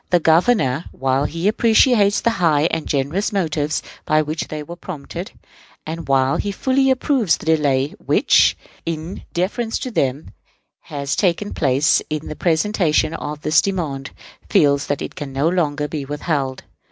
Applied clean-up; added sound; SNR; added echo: none; none; none; none.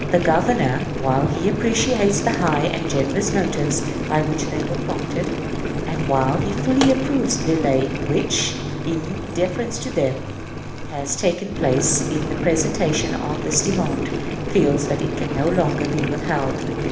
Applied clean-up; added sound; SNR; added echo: none; Boiling; 2 dB; reverberation time 1.0 s.